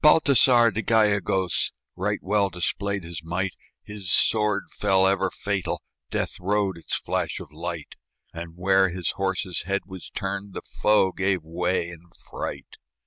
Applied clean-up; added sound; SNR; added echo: none; none; none; none.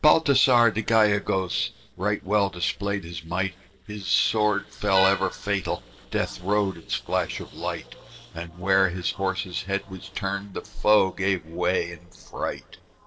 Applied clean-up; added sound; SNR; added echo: neural separator model SepFormer DNS4.